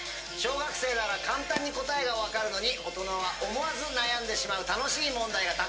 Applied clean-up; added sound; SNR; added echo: none; Fire; 19 dB; reverberation time 0.2 s.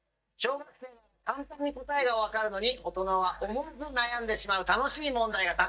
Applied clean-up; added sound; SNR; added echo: neural mask model DeepFilterNet 3.